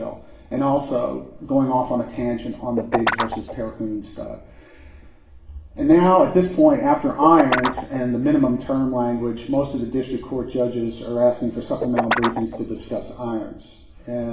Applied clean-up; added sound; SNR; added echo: none; Guitar; 7 dB; reverberation time 0.8 s.